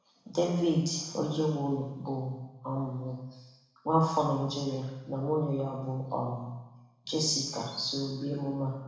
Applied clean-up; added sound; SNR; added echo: none; none; none; reverberation time 1.0 s.